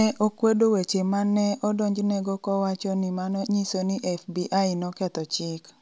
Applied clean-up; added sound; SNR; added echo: none; none; none; none.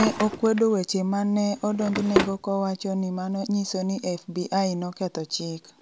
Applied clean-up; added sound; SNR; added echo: none; Drawer open or close; 8 dB; none.